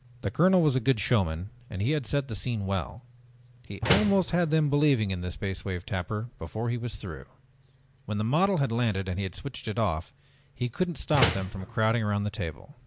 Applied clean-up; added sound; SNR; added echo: none; Slam; 3 dB; none.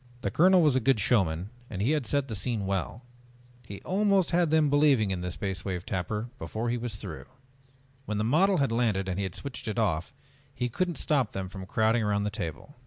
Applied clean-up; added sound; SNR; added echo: none; none; none; none.